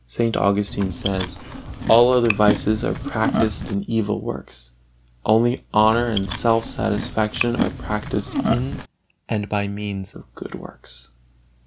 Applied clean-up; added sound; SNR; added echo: none; Chewing, mastication; 4 dB; none.